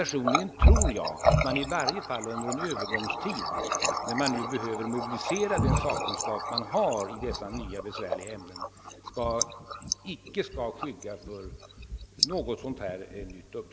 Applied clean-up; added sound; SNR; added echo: none; Water tap, faucet; -3 dB; none.